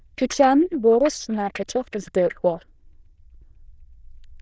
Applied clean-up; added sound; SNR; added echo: neural diffusion model UNIVERSE++.